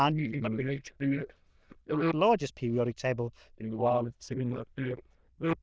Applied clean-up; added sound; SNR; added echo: neural diffusion model UNIVERSE++.